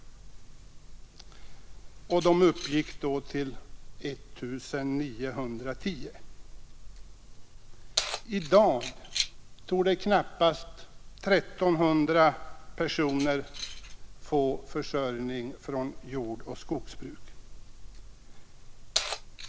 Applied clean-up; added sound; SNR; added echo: none; Keys jangling; 9 dB; none.